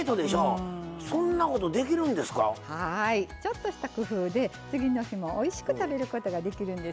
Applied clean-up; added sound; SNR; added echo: none; none; none; none.